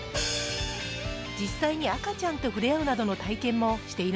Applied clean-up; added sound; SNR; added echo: none; Hi-hat; 10 dB; none.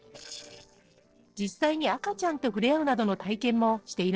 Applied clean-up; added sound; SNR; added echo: neural separator model SepFormer DNS4.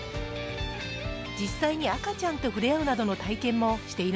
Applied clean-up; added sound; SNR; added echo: none; none; none; none.